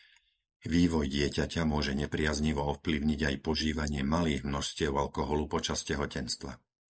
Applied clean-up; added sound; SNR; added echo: neural mask model Resemble Enhance denoiser.